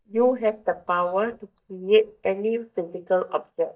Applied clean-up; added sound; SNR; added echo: neural mask model DeepFilterNet 3.